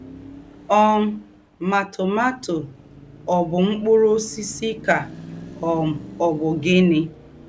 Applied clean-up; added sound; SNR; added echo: none; Car passing by / Traffic noise, roadway noise / Engine; 19 dB; none.